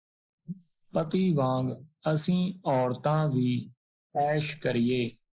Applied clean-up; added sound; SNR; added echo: neural mask model Resemble Enhance denoiser.